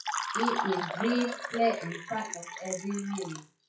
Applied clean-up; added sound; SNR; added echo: classical method WPE with log-MMSE.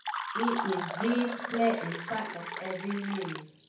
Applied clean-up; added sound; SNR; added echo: none; Fill (with liquid); 3 dB; reverberation time 0.6 s.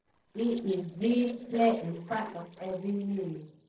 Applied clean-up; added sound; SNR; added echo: neural separator model SepFormer DNS4.